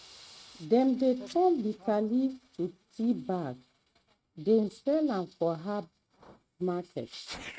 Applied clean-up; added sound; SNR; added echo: neural mask model RNNoise.